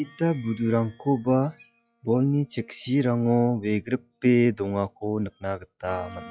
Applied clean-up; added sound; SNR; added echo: classical method log-MMSE.